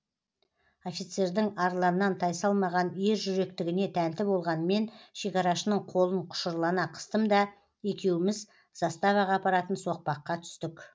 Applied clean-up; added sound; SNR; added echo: none; none; none; none.